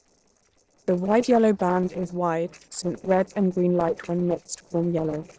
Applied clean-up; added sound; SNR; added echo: neural separator model SepFormer DNS4.